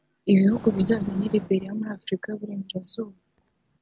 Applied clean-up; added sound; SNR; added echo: none; Fire; 19 dB; none.